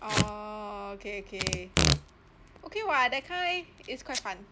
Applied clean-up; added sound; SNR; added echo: none; Packing tape, duct tape / Tearing; -1 dB; none.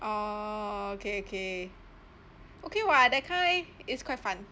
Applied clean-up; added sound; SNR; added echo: none; none; none; none.